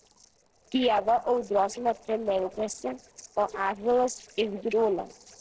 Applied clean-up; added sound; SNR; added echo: neural separator model SepFormer DNS4.